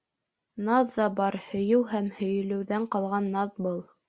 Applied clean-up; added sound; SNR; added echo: none; none; none; none.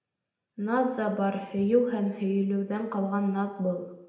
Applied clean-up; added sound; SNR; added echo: none; none; none; reverberation time 0.8 s.